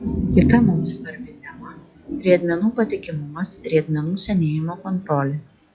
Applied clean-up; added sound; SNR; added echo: classical method log-MMSE.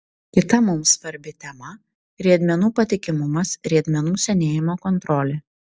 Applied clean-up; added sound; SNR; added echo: none; none; none; none.